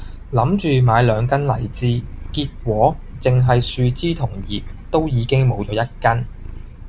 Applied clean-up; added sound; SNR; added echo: none; Purr; 13 dB; none.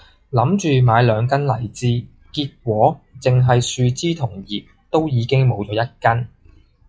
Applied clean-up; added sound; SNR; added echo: classical method log-MMSE.